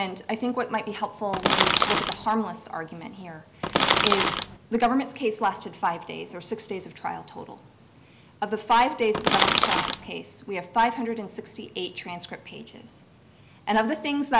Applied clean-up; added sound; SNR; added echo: none; Crackle; -5 dB; none.